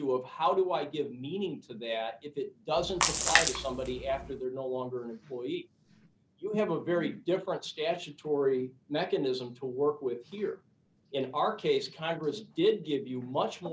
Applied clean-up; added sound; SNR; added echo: none; Splash, splatter; -1 dB; none.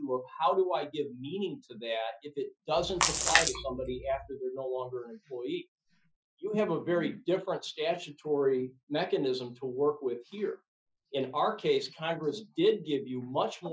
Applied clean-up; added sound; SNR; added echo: classical method Wiener filter.